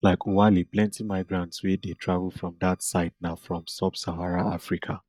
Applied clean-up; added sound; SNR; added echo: neural mask model DeepFilterNet 3.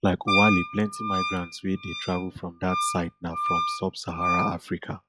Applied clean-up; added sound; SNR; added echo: classical method log-MMSE.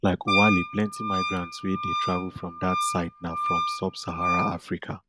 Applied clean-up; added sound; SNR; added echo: none; Wind instrument, woodwind instrument; 1 dB; none.